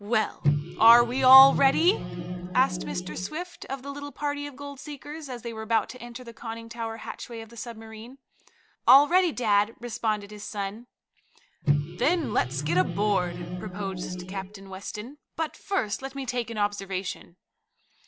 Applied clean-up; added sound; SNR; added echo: none; Microwave oven; 4 dB; none.